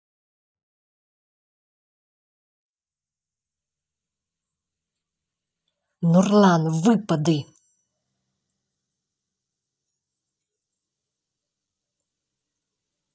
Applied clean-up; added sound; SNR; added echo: neural mask model DeepFilterNet 3.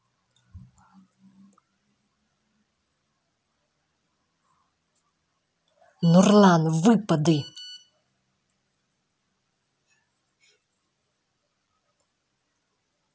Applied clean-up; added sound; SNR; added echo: none; Telephone; 18 dB; none.